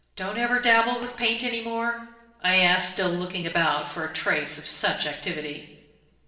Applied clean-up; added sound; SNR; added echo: neural separator model SepFormer DNS4.